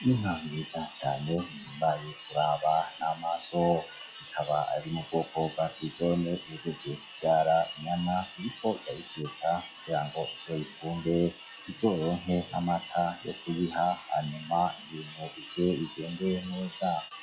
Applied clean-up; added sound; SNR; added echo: classical method log-MMSE.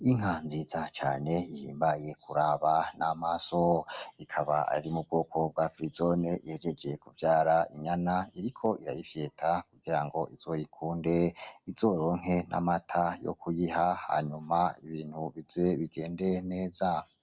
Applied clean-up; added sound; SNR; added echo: none; none; none; none.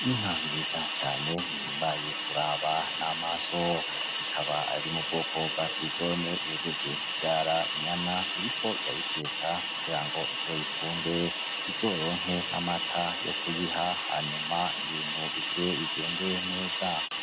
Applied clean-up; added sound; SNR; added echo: none; Hiss; -1 dB; none.